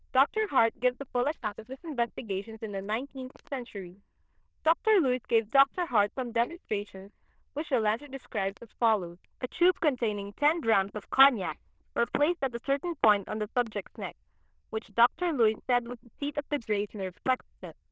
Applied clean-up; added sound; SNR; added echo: neural diffusion model UNIVERSE++.